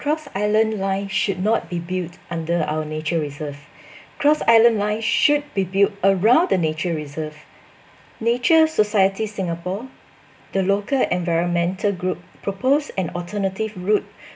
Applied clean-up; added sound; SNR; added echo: none; none; none; none.